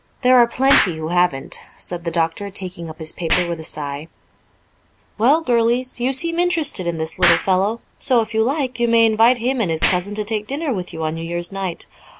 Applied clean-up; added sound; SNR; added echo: none; Explosion; 9 dB; none.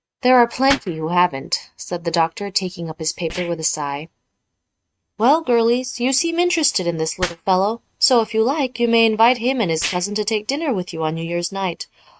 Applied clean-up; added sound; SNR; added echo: neural mask model RNNoise.